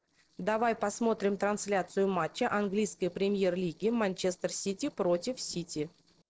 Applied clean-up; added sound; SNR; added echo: neural separator model SepFormer DNS4.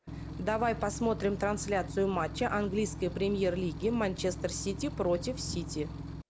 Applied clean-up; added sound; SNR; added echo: none; Engine / Truck / Car; 8 dB; none.